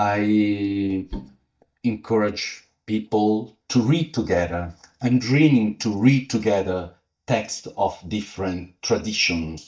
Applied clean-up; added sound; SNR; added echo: neural mask model DeepFilterNet 3.